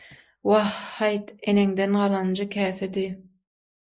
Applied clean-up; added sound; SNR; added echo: neural mask model Resemble Enhance denoiser.